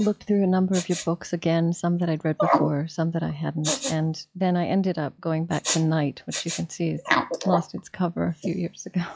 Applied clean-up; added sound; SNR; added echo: classical method log-MMSE.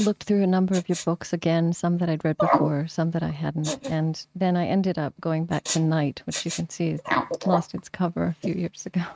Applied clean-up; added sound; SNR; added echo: neural mask model RNNoise.